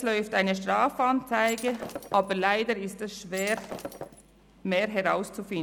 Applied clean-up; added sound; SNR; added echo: none; Shatter; 14 dB; none.